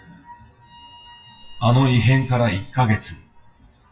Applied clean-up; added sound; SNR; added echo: classical method WPE with log-MMSE.